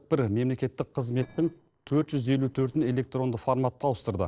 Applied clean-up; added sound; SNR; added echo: neural separator model SepFormer DNS4.